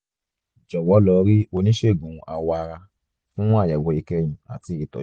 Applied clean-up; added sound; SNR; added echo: none; none; none; none.